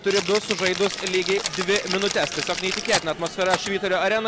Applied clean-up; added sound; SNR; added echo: none; Cutlery, silverware + Rattle (instrument); 6 dB; none.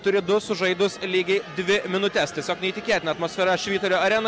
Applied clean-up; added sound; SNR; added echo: none; none; none; none.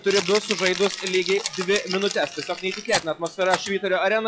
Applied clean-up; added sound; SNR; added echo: classical method log-MMSE.